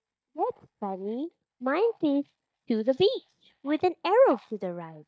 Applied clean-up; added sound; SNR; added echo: neural mask model DeepFilterNet 3.